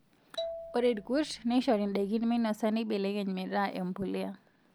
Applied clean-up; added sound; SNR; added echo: none; Marimba, xylophone; 13 dB; none.